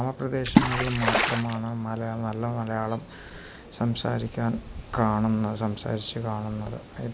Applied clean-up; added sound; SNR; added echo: none; Water / Splash, splatter + Chirp, tweet; 0 dB; none.